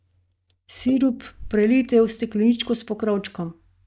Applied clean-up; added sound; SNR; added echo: neural mask model DeepFilterNet 3.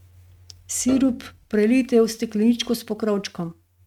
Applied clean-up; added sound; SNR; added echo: neural mask model RNNoise.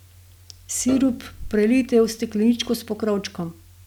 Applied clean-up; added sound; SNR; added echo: none; Piano; 20 dB; none.